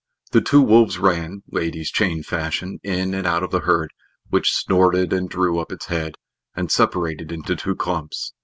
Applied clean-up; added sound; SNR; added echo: none; none; none; none.